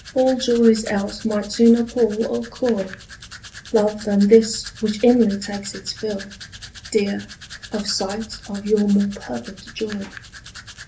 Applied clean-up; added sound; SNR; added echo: none; Domestic sounds, home sounds; 18 dB; reverberation time 0.3 s.